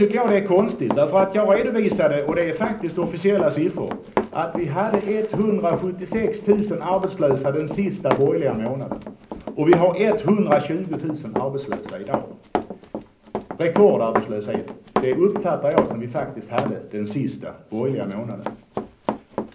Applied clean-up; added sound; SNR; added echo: none; Run; 8 dB; reverberation time 0.5 s.